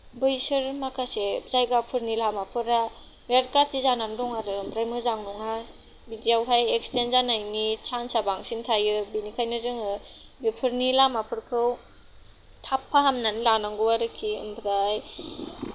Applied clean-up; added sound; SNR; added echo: none; Cricket; 19 dB; none.